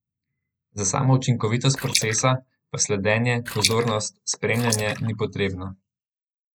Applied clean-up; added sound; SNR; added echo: neural mask model Resemble Enhance denoiser.